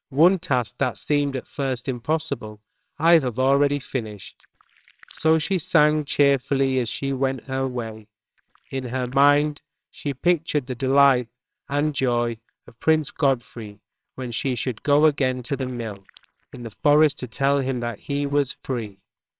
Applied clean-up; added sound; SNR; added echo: neural separator model SepFormer WHAMR!.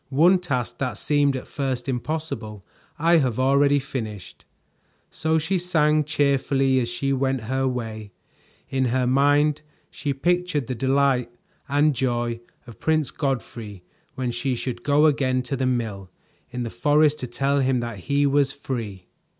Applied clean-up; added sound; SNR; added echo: none; none; none; none.